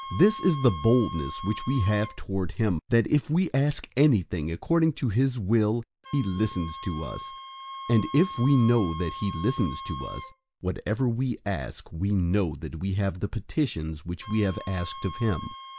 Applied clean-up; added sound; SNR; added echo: none; Wind instrument, woodwind instrument; 15 dB; none.